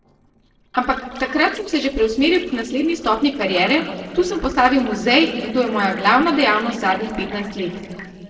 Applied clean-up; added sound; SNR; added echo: neural separator model SepFormer DNS4.